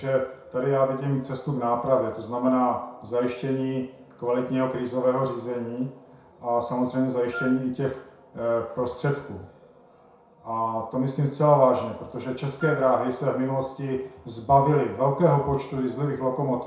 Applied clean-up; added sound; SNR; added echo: none; Wind instrument, woodwind instrument; 11 dB; reverberation time 0.6 s.